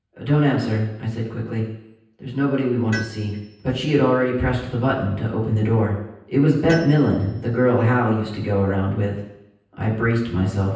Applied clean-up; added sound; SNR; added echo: none; Tools; 19 dB; reverberation time 0.9 s.